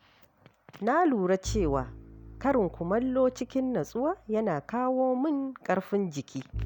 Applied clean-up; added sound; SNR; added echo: none; Bowed string instrument; 14 dB; none.